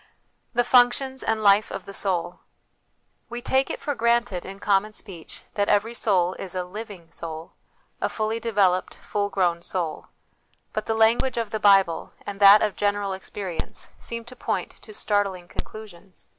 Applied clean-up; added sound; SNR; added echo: none; Crack; 5 dB; none.